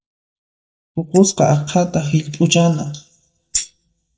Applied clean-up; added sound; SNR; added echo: neural mask model DeepFilterNet 3.